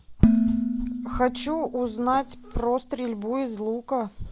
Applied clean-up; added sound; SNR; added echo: none; Dishes, pots, and pans; 0 dB; none.